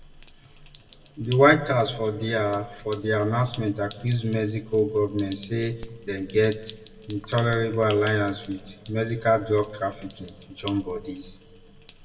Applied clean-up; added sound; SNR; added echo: none; Sink (filling or washing); 20 dB; reverberation time 1.0 s.